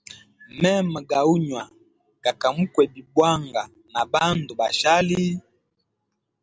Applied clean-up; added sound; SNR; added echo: none; none; none; none.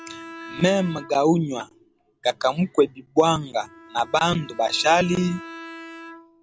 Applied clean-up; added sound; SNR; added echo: none; Bowed string instrument; 19 dB; none.